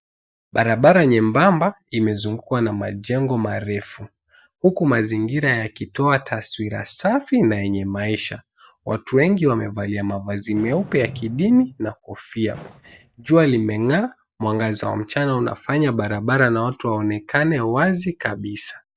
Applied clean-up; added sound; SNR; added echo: neural mask model DeepFilterNet 3.